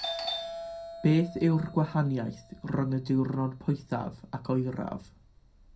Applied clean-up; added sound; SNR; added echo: none; Doorbell; 13 dB; reverberation time 0.2 s.